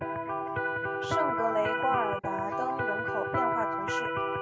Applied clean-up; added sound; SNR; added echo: none; Electric guitar; -4 dB; none.